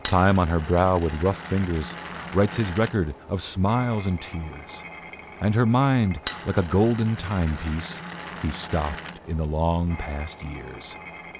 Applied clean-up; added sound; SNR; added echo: none; Glass; 14 dB; none.